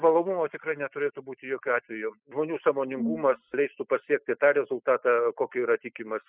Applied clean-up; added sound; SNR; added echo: classical method spectral subtraction.